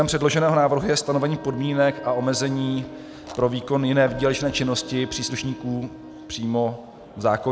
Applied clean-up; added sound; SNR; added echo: none; Wind instrument, woodwind instrument; 18 dB; none.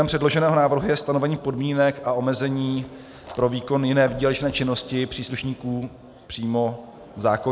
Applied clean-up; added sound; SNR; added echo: none; none; none; none.